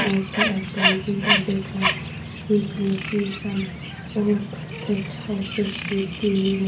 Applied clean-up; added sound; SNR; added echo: none; Bird; 2 dB; reverberation time 0.3 s.